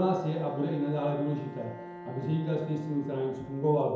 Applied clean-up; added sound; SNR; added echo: none; Bowed string instrument; 16 dB; reverberation time 0.9 s.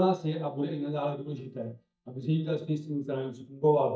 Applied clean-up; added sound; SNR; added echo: neural mask model DeepFilterNet 3.